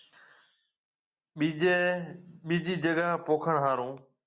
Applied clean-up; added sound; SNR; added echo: none; none; none; none.